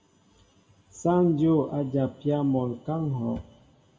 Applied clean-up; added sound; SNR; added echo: none; none; none; reverberation time 0.8 s.